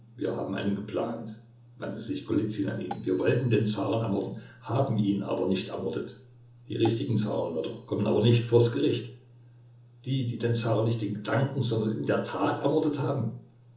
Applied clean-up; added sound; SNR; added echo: none; Marimba, xylophone; 19 dB; reverberation time 1.2 s.